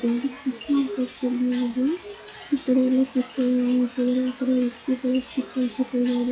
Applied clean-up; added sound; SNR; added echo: classical method log-MMSE.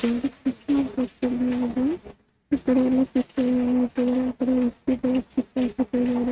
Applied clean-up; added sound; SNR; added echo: neural mask model RNNoise.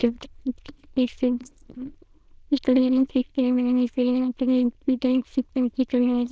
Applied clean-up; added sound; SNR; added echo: neural diffusion model UNIVERSE++.